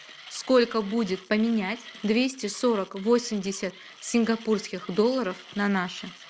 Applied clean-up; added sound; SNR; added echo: none; Mechanisms; 20 dB; none.